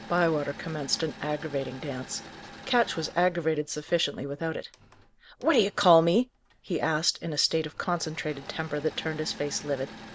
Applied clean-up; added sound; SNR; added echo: none; Engine / Mechanisms; 18 dB; none.